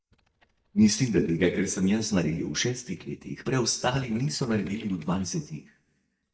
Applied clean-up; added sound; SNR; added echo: neural mask model DeepFilterNet 3.